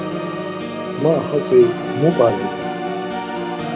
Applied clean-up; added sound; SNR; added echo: none; Organ; 4 dB; none.